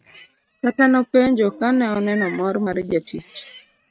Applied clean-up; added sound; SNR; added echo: neural mask model RNNoise.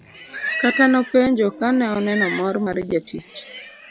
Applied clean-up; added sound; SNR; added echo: none; Livestock, farm animals, working animals; 9 dB; none.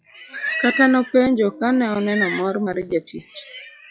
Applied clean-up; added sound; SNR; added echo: classical method log-MMSE.